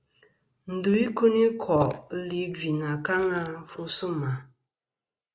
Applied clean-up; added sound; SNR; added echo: neural mask model Resemble Enhance denoiser.